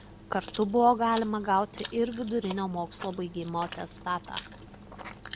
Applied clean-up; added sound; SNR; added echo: none; Chewing, mastication; 10 dB; none.